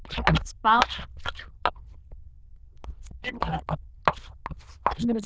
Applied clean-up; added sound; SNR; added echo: neural diffusion model UNIVERSE++.